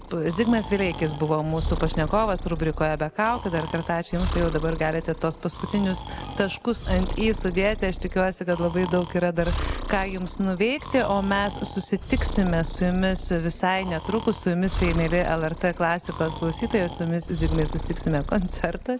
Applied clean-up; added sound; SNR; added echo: none; Breathing; 7 dB; none.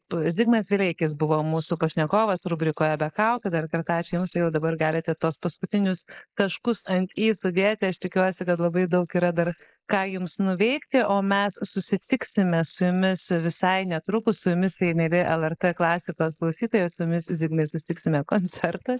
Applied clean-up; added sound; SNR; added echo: neural mask model Resemble Enhance denoiser.